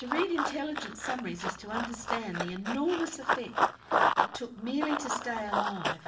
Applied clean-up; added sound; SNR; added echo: none; Run; -2 dB; reverberation time 0.7 s.